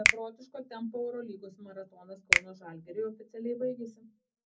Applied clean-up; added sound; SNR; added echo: none; Finger snapping; -5 dB; reverberation time 0.4 s.